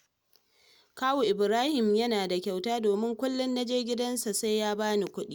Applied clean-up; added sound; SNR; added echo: none; none; none; none.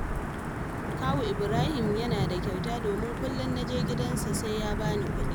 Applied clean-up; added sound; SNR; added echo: none; Thunder / Wind / Rain; -3 dB; none.